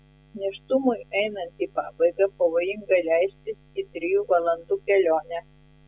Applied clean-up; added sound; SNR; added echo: classical method spectral subtraction.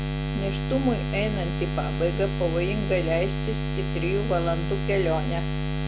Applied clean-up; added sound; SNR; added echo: none; Buzz; -1 dB; none.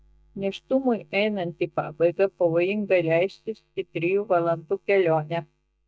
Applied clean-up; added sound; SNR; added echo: neural mask model DeepFilterNet 3.